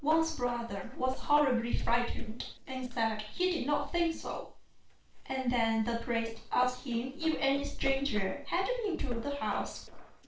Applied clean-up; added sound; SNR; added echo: neural separator model SepFormer DNS4.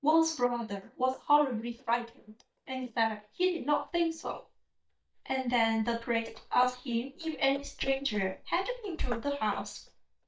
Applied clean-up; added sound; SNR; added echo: neural mask model DeepFilterNet 3.